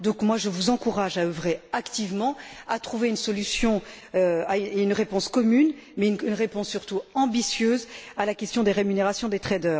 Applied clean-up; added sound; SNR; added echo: none; none; none; none.